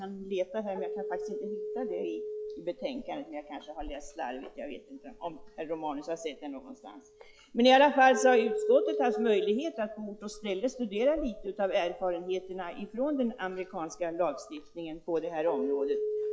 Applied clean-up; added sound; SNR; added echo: classical method log-MMSE.